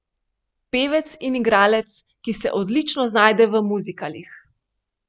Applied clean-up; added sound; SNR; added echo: none; none; none; none.